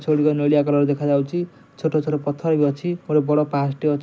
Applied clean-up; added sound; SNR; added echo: none; none; none; none.